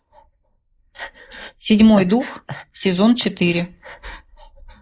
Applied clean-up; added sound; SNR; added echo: neural mask model Resemble Enhance denoiser.